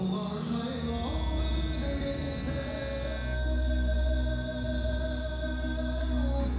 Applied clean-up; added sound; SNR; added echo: none; Wind instrument, woodwind instrument; 18 dB; reverberation time 1.1 s.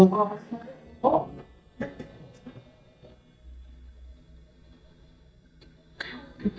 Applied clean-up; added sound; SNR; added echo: neural mask model DeepFilterNet 3.